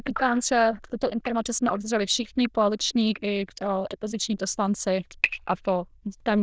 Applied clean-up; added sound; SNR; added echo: neural diffusion model UNIVERSE++.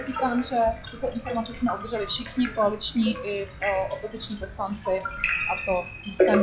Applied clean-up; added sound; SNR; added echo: classical method log-MMSE.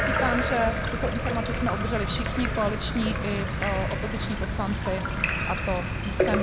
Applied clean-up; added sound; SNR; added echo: none; Drip / Trickle, dribble / Splash, splatter + Stream / Trickle, dribble; -2 dB; none.